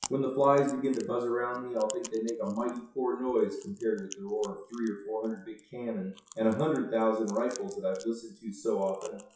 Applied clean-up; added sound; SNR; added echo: classical method WPE with log-MMSE.